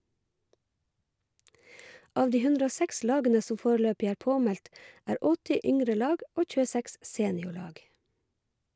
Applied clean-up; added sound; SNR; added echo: none; none; none; none.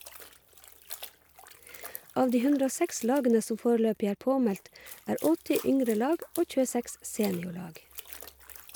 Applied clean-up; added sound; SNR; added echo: none; Trickle, dribble / Splash, splatter; 18 dB; none.